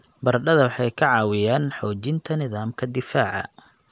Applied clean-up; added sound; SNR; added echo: none; none; none; none.